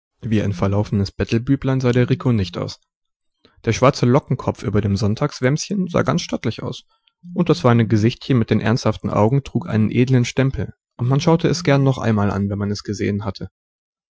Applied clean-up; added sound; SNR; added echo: classical method Wiener filter.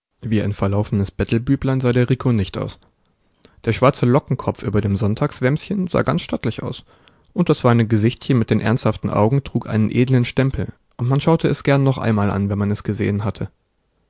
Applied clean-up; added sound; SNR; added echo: none; none; none; none.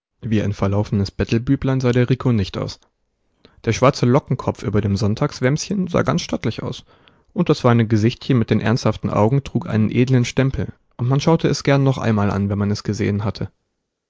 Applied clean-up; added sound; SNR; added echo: neural mask model Resemble Enhance denoiser.